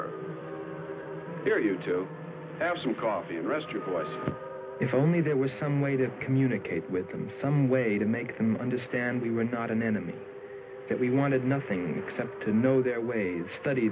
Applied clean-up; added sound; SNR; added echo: none; none; none; none.